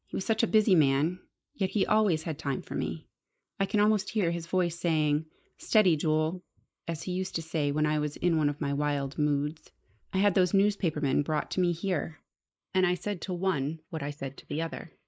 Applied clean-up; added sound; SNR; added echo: neural mask model Resemble Enhance denoiser.